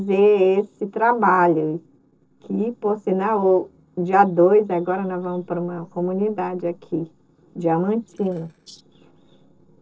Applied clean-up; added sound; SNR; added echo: neural separator model SepFormer DNS4.